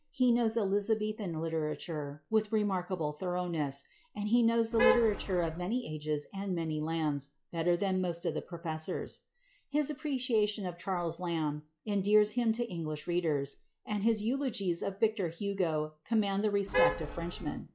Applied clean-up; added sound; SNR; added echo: classical method log-MMSE.